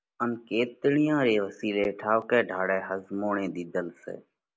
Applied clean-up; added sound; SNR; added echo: none; none; none; none.